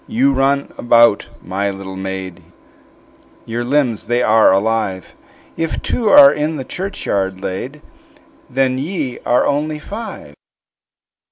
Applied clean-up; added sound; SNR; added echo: none; none; none; none.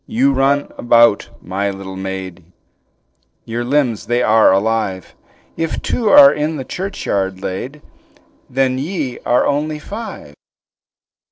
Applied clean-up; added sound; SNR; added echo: neural separator model SepFormer DNS4.